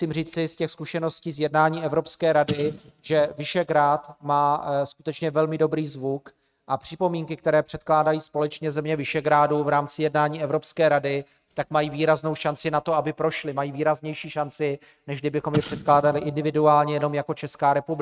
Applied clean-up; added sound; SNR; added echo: neural mask model RNNoise.